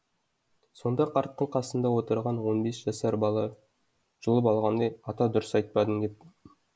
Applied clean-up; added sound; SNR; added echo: none; none; none; none.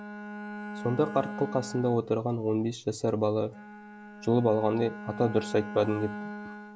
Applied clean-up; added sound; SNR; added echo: none; Bowed string instrument; 11 dB; none.